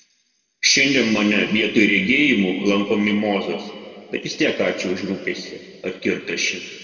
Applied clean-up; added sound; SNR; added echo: none; none; none; reverberation time 1.9 s.